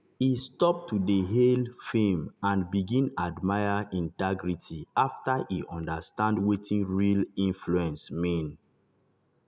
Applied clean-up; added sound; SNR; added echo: none; none; none; none.